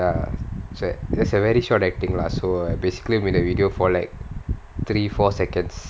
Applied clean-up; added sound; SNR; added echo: none; none; none; none.